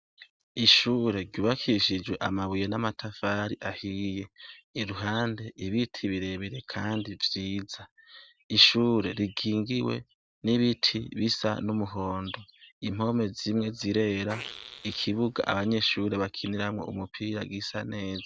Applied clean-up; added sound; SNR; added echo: none; Fart; 15 dB; none.